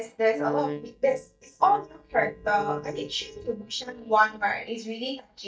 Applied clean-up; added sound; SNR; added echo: neural mask model DeepFilterNet 3.